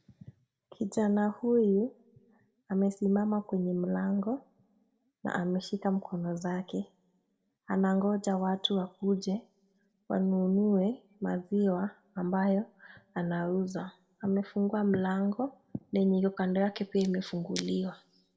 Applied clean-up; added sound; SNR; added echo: none; none; none; reverberation time 0.4 s.